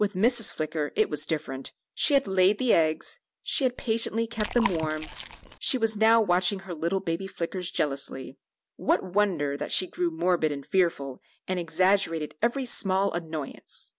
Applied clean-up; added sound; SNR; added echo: none; Chewing, mastication; 8 dB; none.